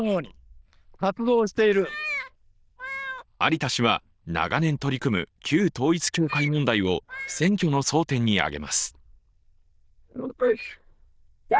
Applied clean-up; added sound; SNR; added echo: neural diffusion model UNIVERSE++.